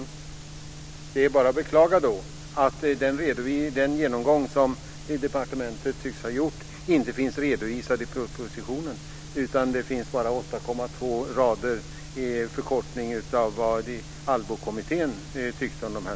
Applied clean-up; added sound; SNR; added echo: none; none; none; none.